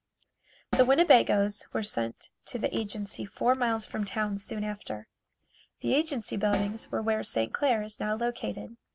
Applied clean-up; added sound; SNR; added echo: none; Snare drum; 12 dB; none.